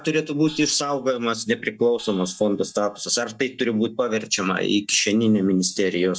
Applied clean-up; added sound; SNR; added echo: neural mask model DeepFilterNet 3.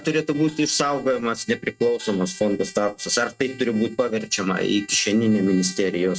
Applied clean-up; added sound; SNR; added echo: neural mask model RNNoise.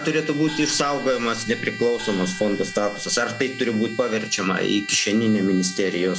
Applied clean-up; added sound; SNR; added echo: none; Trumpet + Gong; 13 dB; none.